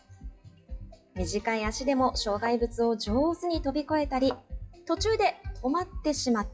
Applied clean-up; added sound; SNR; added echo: classical method WPE with log-MMSE.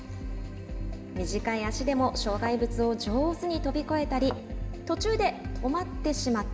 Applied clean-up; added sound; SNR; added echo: none; Thump, thud; 17 dB; reverberation time 2.1 s.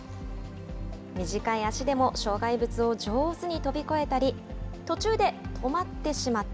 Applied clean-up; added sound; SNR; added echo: none; none; none; none.